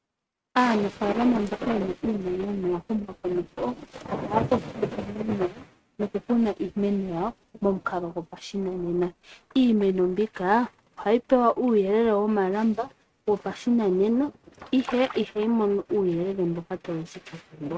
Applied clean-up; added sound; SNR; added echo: neural mask model RNNoise.